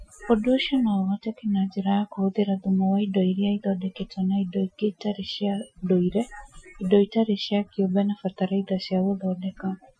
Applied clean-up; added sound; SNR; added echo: classical method Wiener filter.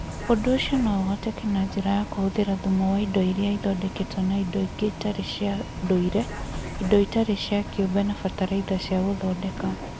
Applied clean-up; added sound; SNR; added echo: none; Bus; 9 dB; none.